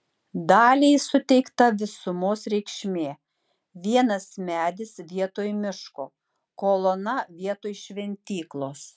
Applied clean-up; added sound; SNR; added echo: none; none; none; none.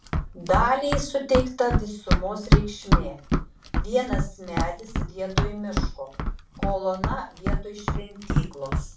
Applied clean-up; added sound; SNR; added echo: none; Run; -3 dB; reverberation time 0.3 s.